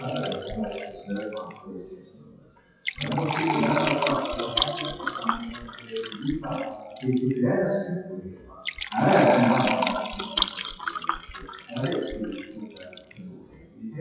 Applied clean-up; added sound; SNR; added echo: classical method WPE with log-MMSE.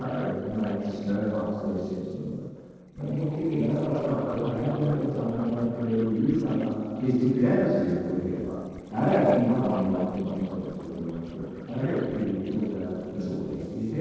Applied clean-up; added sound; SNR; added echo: neural separator model SepFormer DNS4.